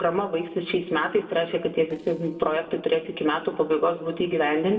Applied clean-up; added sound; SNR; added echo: neural separator model SepFormer DNS4.